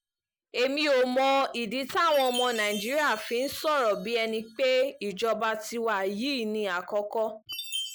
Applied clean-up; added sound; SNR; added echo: none; Chime; 15 dB; none.